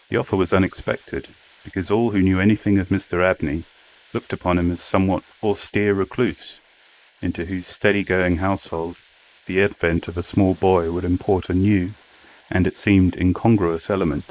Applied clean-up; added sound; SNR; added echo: neural mask model Resemble Enhance denoiser.